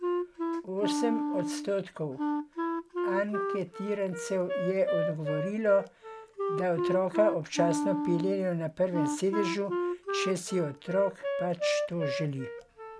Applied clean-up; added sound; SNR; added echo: none; Wind instrument, woodwind instrument; 2 dB; none.